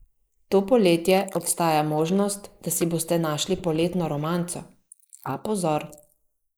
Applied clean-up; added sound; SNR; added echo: neural mask model Resemble Enhance denoiser.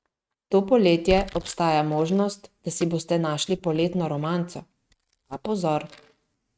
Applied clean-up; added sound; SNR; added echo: neural mask model RNNoise.